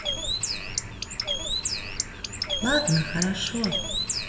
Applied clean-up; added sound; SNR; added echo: none; Bird; -1 dB; reverberation time 3.0 s.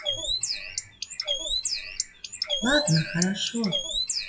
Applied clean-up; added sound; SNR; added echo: classical method WPE with log-MMSE.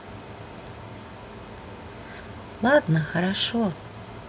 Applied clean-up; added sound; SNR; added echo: none; none; none; none.